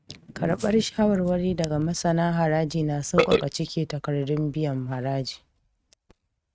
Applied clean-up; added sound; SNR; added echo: neural mask model RNNoise.